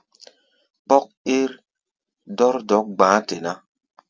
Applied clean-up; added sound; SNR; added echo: none; none; none; none.